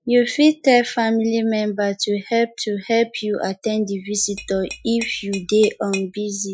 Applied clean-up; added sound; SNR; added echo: classical method Wiener filter.